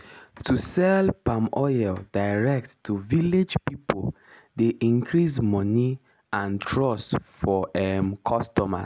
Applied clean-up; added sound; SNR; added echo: none; none; none; none.